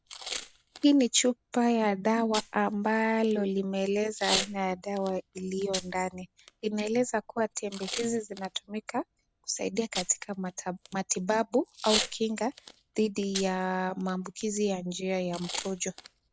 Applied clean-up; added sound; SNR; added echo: none; Packing tape, duct tape / Tearing; 11 dB; none.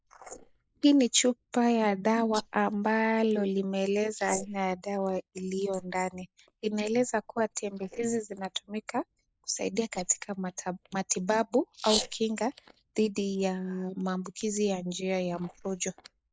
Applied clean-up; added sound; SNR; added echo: neural mask model Resemble Enhance denoiser.